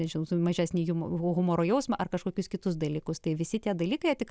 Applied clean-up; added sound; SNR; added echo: none; none; none; none.